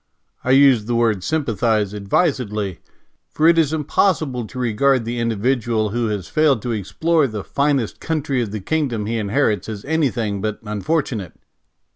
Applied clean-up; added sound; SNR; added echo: none; none; none; none.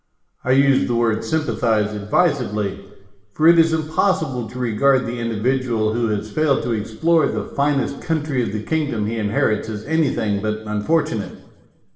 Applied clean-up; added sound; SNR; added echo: none; none; none; reverberation time 1.0 s.